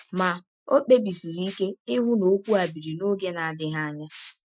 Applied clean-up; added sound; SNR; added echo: classical method Wiener filter.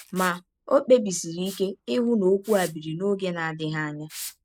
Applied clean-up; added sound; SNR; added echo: neural mask model Resemble Enhance denoiser.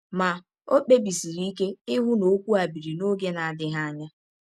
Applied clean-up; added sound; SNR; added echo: none; none; none; none.